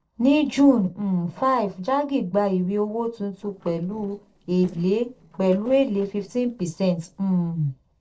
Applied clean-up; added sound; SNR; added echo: neural separator model SepFormer DNS4.